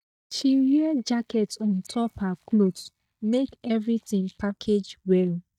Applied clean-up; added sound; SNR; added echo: neural mask model DeepFilterNet 3.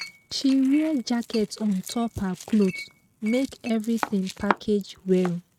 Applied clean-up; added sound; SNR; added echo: neural mask model RNNoise.